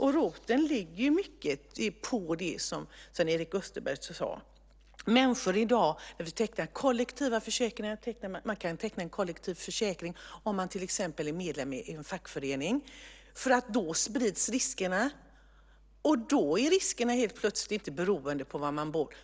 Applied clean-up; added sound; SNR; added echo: none; none; none; none.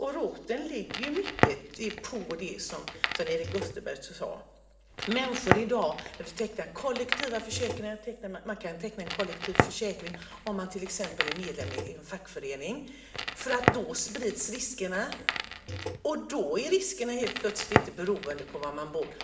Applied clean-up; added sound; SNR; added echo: none; Crackle; 1 dB; reverberation time 1.4 s.